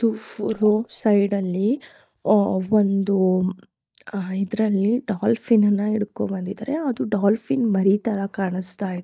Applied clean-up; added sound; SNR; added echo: neural mask model DeepFilterNet 3.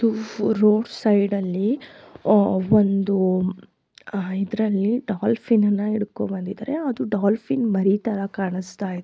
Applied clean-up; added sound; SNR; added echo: none; none; none; none.